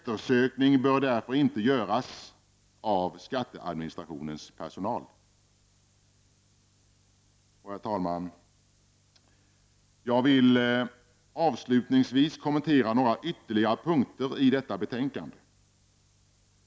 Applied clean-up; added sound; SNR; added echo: none; none; none; none.